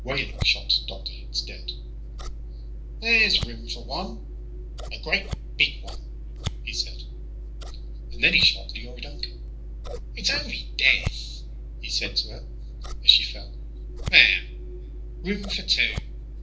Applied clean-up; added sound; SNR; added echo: none; Scissors; 7 dB; reverberation time 0.3 s.